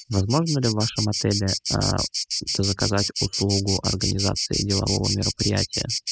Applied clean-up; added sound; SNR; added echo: classical method spectral subtraction.